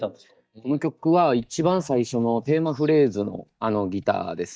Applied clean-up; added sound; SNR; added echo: neural mask model DeepFilterNet 3.